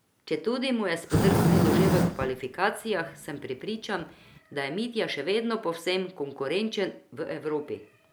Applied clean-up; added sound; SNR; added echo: none; Fire; -3 dB; none.